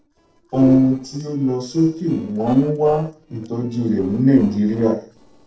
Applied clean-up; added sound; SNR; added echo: neural separator model SepFormer DNS4.